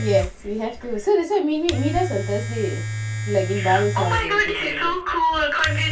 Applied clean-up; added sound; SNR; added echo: none; Domestic sounds, home sounds; 6 dB; reverberation time 0.2 s.